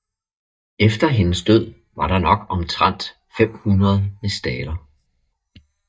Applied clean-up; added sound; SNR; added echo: neural mask model DeepFilterNet 3.